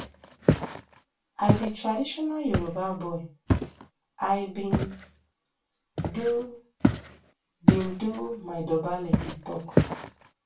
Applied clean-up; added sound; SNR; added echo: none; Walk, footsteps; -3 dB; reverberation time 0.2 s.